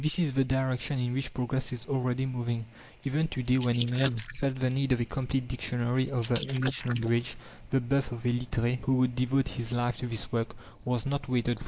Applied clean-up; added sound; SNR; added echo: neural mask model Resemble Enhance denoiser.